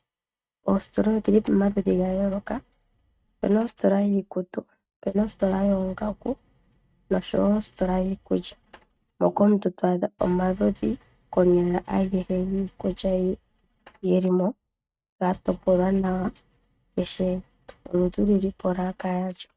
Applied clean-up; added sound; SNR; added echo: neural mask model RNNoise.